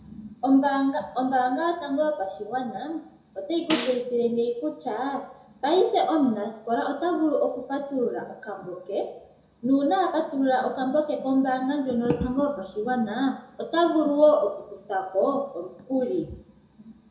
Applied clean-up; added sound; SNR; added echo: none; Snare drum; 9 dB; reverberation time 0.5 s.